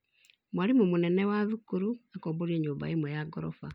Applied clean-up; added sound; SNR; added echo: none; none; none; none.